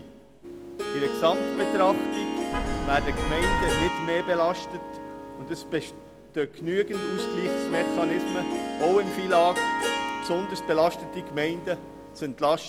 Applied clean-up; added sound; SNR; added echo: none; Vehicle horn, car horn, honking + Harp; 2 dB; none.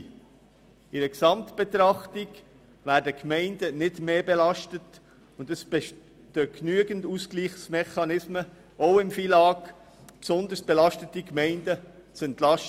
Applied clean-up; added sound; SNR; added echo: none; none; none; none.